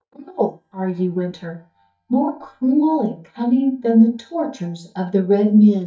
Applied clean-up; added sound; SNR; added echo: neural mask model DeepFilterNet 3.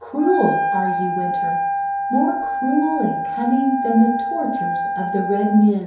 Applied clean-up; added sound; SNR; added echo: none; Wind instrument, woodwind instrument; 2 dB; reverberation time 2.8 s.